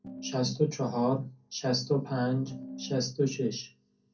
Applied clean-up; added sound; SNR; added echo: none; Piano; 10 dB; reverberation time 0.3 s.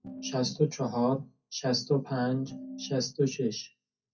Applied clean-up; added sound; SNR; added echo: classical method WPE with log-MMSE.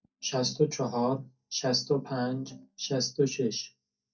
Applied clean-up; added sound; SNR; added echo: neural mask model DeepFilterNet 3.